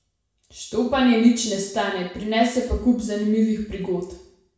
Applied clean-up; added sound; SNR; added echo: none; none; none; reverberation time 0.6 s.